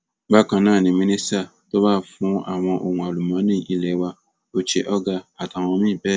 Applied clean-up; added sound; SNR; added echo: none; none; none; none.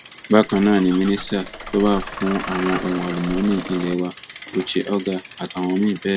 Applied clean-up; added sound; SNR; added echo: none; Bicycle + Engine starting / Bus; 10 dB; none.